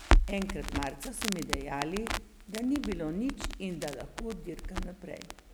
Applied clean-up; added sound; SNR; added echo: none; Crackle; -4 dB; none.